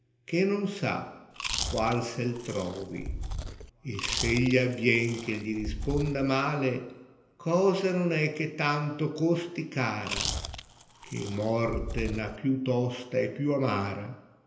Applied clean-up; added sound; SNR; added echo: none; Chewing, mastication; 7 dB; reverberation time 1.4 s.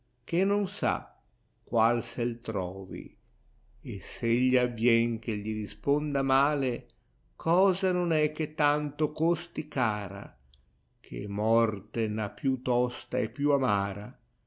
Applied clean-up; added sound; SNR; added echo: none; none; none; none.